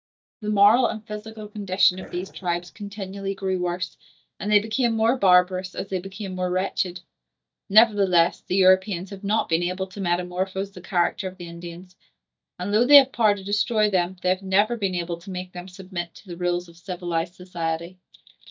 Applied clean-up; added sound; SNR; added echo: neural mask model DeepFilterNet 3.